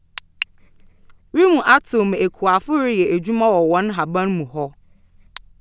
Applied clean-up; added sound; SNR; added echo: none; none; none; none.